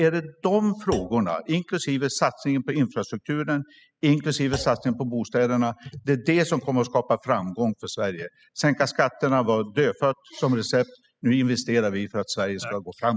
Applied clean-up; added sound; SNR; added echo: classical method spectral subtraction.